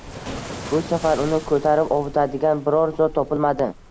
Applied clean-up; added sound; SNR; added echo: none; Waves, surf; 14 dB; none.